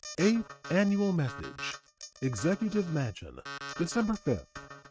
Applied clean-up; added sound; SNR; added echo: neural mask model RNNoise.